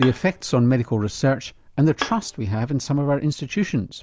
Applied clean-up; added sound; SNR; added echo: none; Bowed string instrument; 15 dB; none.